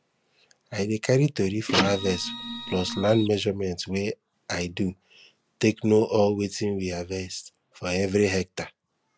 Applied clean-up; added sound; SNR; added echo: none; Printer; 4 dB; none.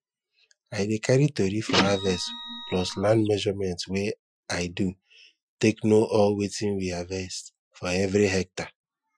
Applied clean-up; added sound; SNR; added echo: classical method Wiener filter.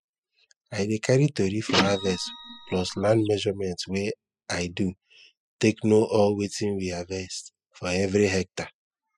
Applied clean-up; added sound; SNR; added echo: classical method spectral subtraction.